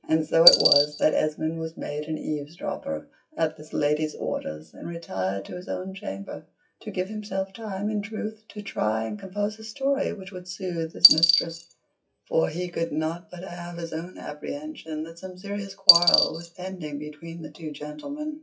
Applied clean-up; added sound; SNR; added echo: classical method WPE with log-MMSE.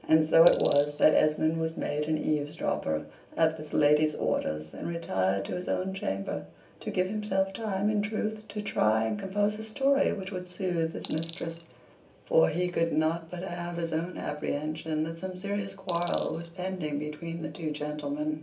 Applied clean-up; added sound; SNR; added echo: none; Coin (dropping); -2 dB; reverberation time 0.3 s.